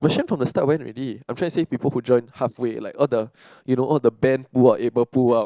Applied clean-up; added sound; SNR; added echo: neural mask model Resemble Enhance denoiser.